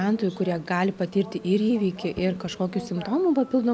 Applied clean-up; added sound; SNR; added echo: none; none; none; none.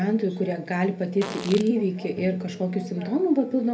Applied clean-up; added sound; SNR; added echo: none; Fart; 14 dB; reverberation time 0.3 s.